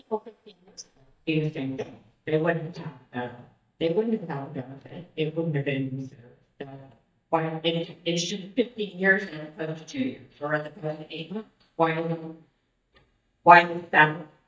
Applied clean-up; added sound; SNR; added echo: neural mask model DeepFilterNet 3.